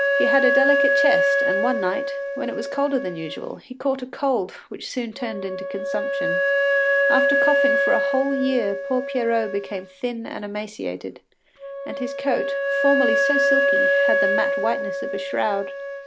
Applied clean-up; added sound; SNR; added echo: none; Wind instrument, woodwind instrument; -3 dB; none.